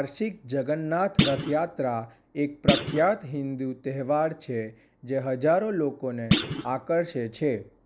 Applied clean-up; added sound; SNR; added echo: none; Thump, thud; 2 dB; none.